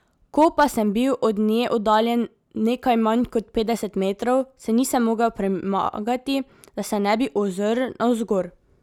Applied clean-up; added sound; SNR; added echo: none; none; none; none.